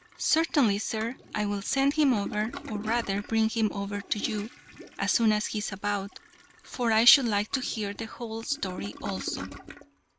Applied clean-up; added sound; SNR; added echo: none; Toilet flush; 16 dB; none.